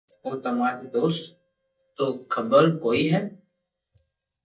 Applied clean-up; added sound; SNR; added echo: neural mask model DeepFilterNet 3.